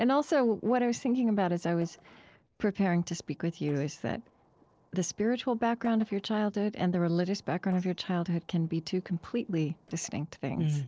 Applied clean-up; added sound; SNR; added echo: neural separator model SepFormer DNS4.